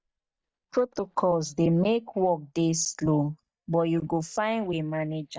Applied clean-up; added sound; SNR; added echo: neural mask model DeepFilterNet 3.